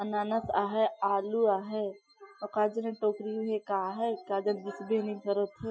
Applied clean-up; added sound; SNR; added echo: classical method Wiener filter.